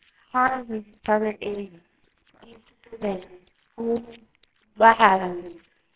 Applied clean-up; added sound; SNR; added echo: neural separator model SepFormer WHAMR!.